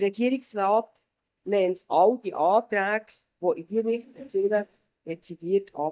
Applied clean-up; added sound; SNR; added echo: neural mask model DeepFilterNet 3.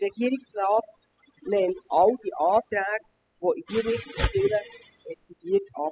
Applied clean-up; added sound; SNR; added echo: classical method spectral subtraction.